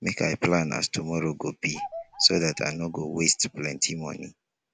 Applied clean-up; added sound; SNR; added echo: none; Bird vocalization, bird call, bird song; 16 dB; none.